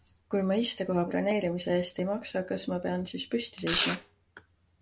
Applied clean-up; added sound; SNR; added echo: none; Domestic sounds, home sounds; 2 dB; none.